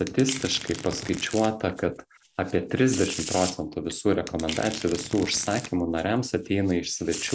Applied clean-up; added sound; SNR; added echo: none; Domestic sounds, home sounds; 12 dB; none.